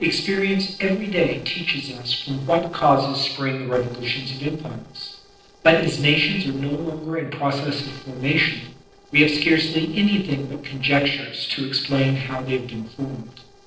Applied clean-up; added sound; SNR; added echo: neural separator model SepFormer DNS4.